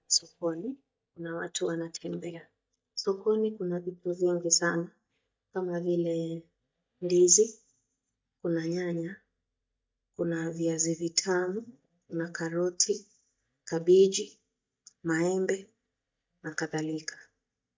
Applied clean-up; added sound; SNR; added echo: neural mask model DeepFilterNet 3.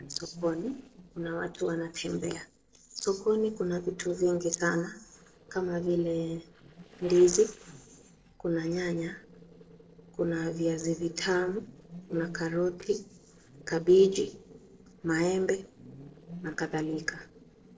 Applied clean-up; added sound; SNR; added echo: neural separator model SepFormer DNS4.